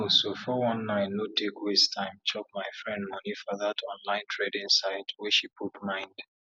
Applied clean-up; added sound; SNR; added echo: none; none; none; none.